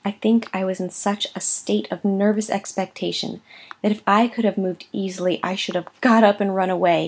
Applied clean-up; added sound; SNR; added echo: none; none; none; none.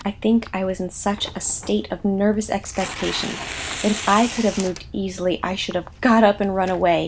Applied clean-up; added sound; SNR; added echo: none; Tearing; 13 dB; none.